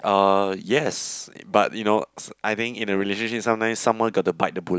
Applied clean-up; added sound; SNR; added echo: none; none; none; none.